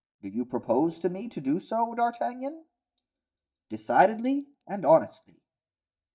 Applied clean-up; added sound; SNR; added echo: neural mask model DeepFilterNet 3.